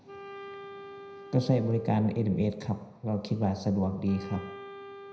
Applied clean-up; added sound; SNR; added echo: none; Wind instrument, woodwind instrument; 16 dB; reverberation time 0.7 s.